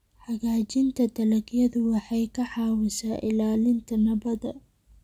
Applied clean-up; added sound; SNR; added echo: none; none; none; none.